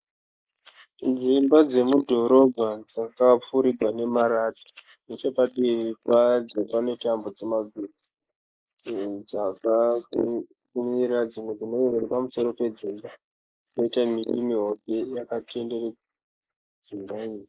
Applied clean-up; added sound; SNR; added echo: neural mask model Resemble Enhance denoiser.